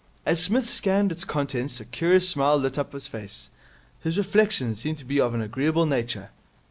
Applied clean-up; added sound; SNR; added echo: none; none; none; none.